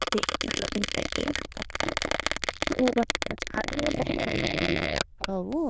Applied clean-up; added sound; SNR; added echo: neural diffusion model UNIVERSE++.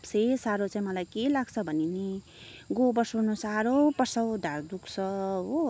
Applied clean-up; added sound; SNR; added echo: none; none; none; none.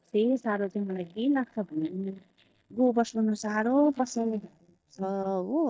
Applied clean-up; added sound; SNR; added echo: neural mask model DeepFilterNet 3.